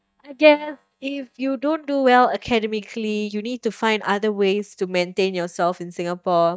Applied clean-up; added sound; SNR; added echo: neural mask model DeepFilterNet 3.